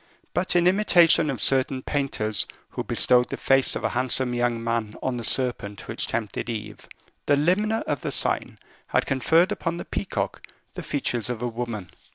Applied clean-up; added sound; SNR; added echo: none; none; none; none.